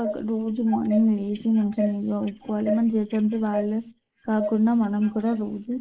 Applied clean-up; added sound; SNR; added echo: neural mask model Resemble Enhance denoiser.